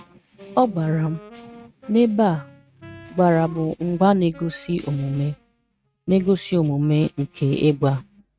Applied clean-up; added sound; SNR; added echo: neural mask model RNNoise.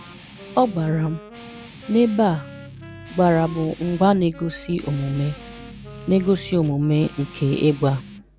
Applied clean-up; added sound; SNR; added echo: none; Wind instrument, woodwind instrument + Guitar; 17 dB; none.